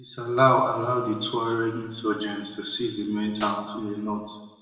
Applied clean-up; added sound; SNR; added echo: none; Gunshot, gunfire; 11 dB; reverberation time 1.0 s.